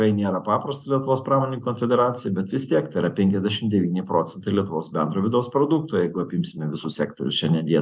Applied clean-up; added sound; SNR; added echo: none; none; none; none.